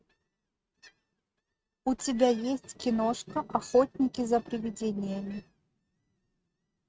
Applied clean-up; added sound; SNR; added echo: neural mask model RNNoise.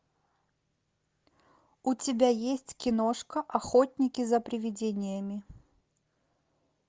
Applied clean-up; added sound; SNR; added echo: none; none; none; none.